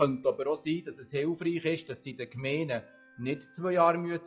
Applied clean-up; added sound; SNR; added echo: classical method log-MMSE.